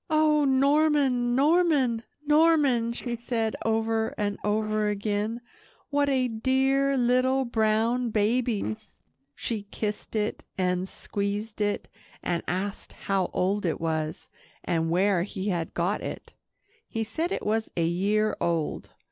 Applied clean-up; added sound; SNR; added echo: neural separator model SepFormer DNS4.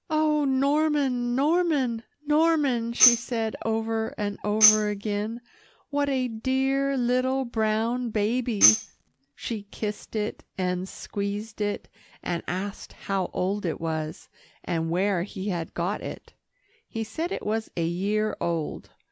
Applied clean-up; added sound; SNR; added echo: none; Tambourine; 1 dB; none.